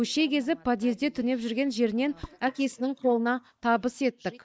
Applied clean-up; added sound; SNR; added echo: neural mask model DeepFilterNet 3.